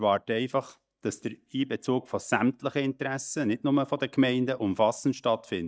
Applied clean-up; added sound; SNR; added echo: neural mask model DeepFilterNet 3.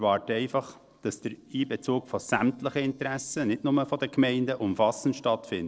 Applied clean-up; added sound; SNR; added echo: neural separator model SepFormer DNS4.